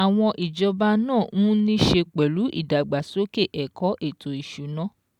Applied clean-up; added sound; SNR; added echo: none; none; none; none.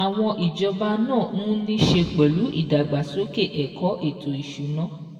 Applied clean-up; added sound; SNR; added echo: none; none; none; reverberation time 2.0 s.